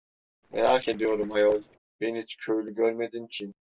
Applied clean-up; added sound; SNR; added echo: neural separator model SepFormer DNS4.